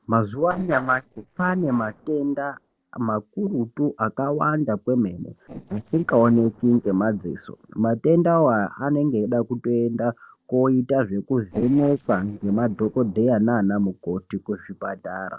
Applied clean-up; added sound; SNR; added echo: neural separator model SepFormer DNS4.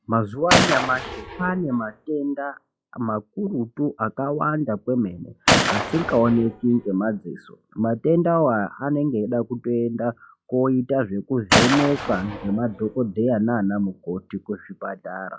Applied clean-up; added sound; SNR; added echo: classical method log-MMSE.